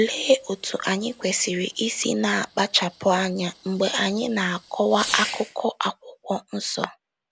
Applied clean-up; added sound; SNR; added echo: none; Fireworks; 13 dB; none.